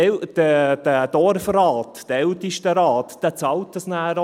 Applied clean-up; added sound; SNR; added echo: none; none; none; none.